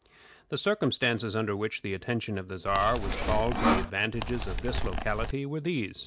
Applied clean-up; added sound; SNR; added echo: none; Sawing + Animal; -1 dB; none.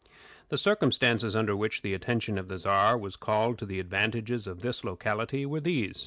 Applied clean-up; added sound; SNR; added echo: none; none; none; none.